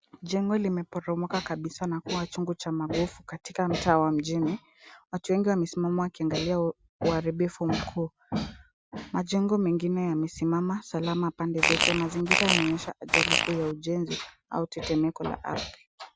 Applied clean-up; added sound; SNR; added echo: none; Fart; -2 dB; none.